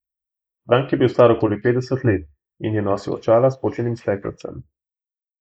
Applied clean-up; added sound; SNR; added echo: neural mask model Resemble Enhance denoiser.